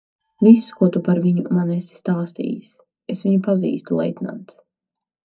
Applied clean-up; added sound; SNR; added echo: neural mask model DeepFilterNet 3.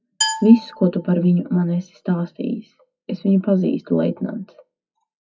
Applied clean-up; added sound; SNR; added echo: classical method WPE with log-MMSE.